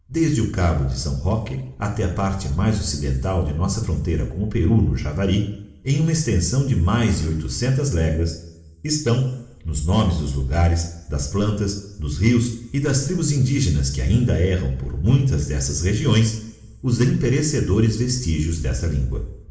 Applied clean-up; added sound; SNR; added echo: none; none; none; reverberation time 0.9 s.